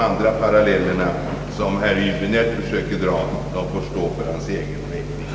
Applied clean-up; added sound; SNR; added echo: none; none; none; none.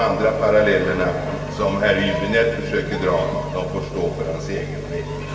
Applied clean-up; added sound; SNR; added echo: none; Cheering; 20 dB; reverberation time 0.1 s.